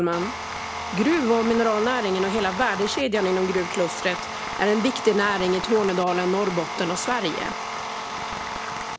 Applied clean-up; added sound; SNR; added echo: none; Tools; 7 dB; none.